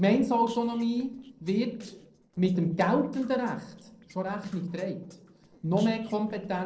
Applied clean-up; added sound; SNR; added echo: neural separator model SepFormer DNS4.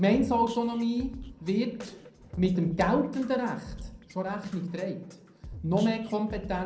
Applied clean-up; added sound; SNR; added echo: none; Drum kit; 16 dB; reverberation time 0.5 s.